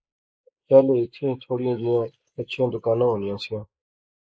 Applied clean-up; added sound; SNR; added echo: neural mask model Resemble Enhance denoiser.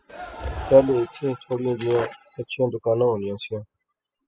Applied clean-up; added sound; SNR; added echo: classical method spectral subtraction.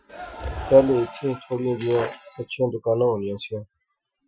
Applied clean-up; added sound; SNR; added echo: classical method Wiener filter.